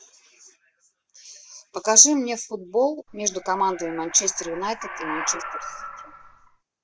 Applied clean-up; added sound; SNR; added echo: none; Animal; 11 dB; none.